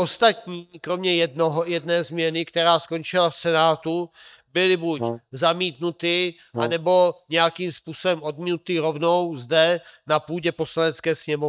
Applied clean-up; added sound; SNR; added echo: neural mask model DeepFilterNet 3.